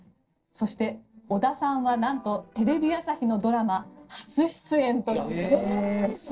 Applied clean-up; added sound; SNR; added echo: neural separator model SepFormer DNS4.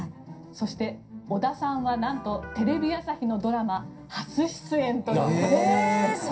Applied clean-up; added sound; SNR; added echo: none; Electric guitar; 16 dB; reverberation time 0.3 s.